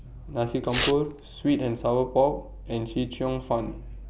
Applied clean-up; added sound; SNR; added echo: none; Tearing; 5 dB; none.